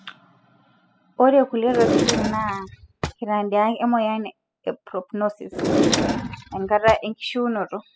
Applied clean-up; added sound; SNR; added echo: classical method spectral subtraction.